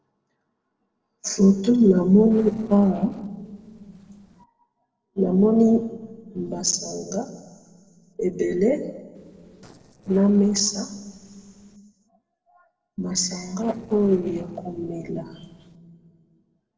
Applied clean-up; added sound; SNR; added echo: neural separator model SepFormer DNS4.